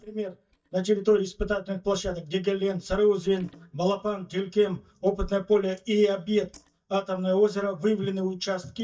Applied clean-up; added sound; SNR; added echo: neural mask model DeepFilterNet 3.